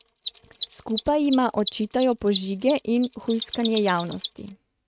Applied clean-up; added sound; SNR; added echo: neural mask model RNNoise.